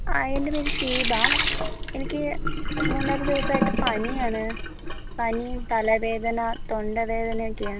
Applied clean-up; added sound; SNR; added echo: none; Sink (filling or washing); -2 dB; none.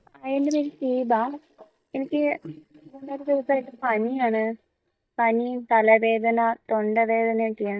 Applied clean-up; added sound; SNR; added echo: neural mask model DeepFilterNet 3.